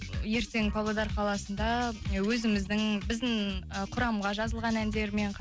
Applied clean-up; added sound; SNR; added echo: none; none; none; none.